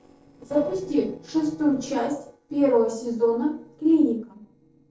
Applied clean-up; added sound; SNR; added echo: neural separator model SepFormer DNS4.